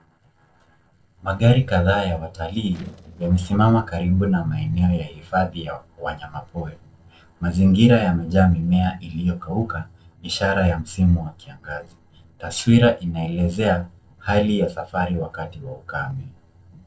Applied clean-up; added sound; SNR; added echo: neural separator model SepFormer DNS4.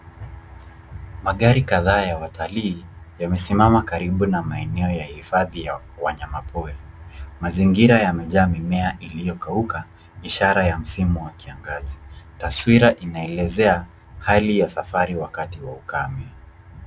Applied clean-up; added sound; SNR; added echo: none; none; none; none.